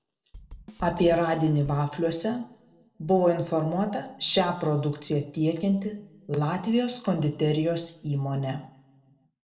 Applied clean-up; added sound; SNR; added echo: none; Drum / Drum kit; 18 dB; reverberation time 0.5 s.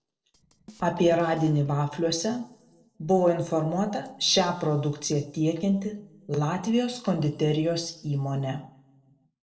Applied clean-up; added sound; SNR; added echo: neural separator model SepFormer DNS4.